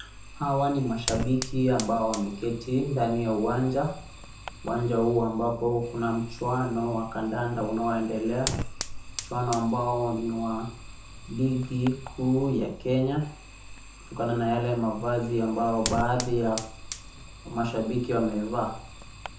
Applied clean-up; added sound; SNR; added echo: none; Fire; 11 dB; reverberation time 0.5 s.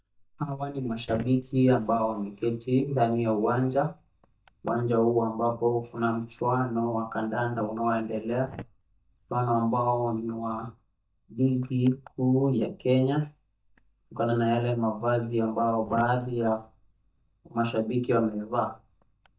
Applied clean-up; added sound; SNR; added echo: neural mask model DeepFilterNet 3.